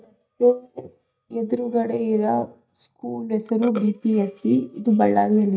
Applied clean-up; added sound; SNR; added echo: neural mask model DeepFilterNet 3.